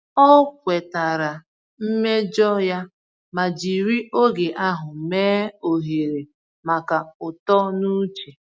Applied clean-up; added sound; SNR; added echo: none; none; none; none.